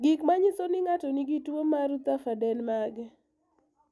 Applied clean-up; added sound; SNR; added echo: none; none; none; none.